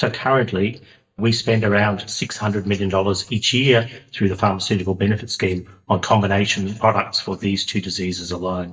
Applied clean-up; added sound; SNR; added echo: neural mask model DeepFilterNet 3.